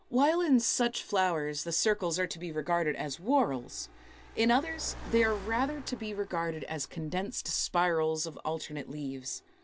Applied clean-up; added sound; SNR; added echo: none; Car; 19 dB; none.